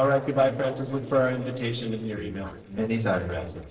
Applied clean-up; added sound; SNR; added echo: neural separator model SepFormer DNS4.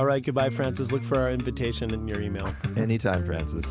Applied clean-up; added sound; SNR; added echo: none; none; none; none.